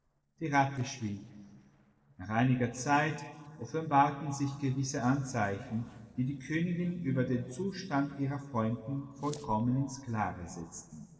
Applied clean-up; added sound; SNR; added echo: neural separator model SepFormer DNS4.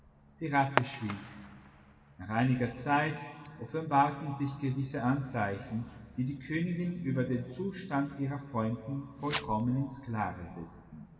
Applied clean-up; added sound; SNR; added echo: none; Fireworks; 12 dB; reverberation time 2.0 s.